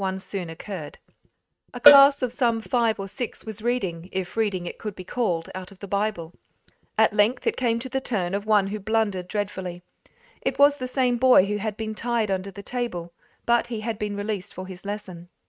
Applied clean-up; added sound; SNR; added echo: neural mask model RNNoise.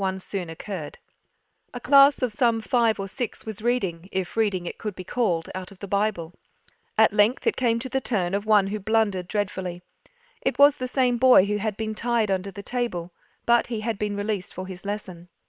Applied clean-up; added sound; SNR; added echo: neural separator model SepFormer WHAM!.